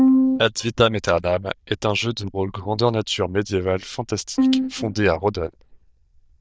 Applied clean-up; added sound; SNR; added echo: neural diffusion model UNIVERSE++.